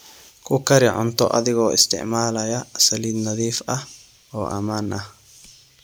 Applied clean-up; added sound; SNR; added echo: none; none; none; none.